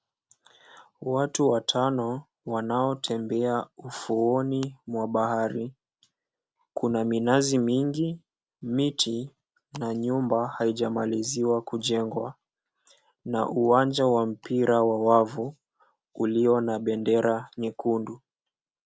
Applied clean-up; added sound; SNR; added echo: none; none; none; none.